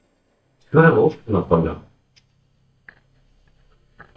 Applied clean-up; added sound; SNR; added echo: neural mask model DeepFilterNet 3.